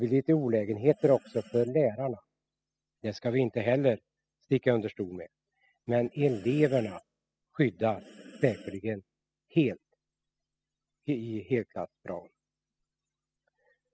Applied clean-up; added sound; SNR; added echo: classical method spectral subtraction.